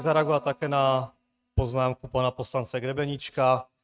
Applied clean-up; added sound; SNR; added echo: neural mask model RNNoise.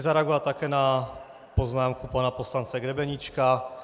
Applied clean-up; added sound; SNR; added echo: none; none; none; none.